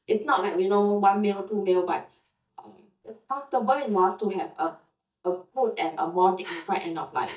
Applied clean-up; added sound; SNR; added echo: neural mask model DeepFilterNet 3.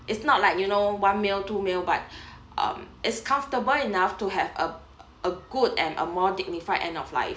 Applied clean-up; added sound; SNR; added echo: none; none; none; none.